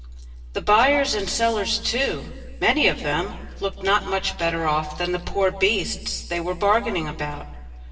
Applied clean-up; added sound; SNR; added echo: none; none; none; reverberation time 1.4 s.